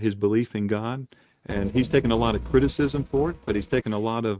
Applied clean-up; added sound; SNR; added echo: neural mask model RNNoise.